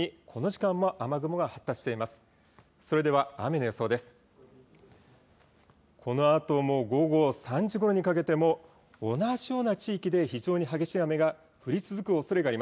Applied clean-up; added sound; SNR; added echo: none; none; none; none.